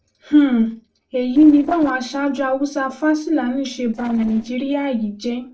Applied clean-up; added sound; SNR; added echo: neural separator model SepFormer DNS4.